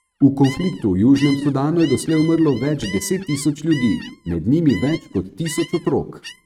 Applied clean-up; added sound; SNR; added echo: neural mask model RNNoise.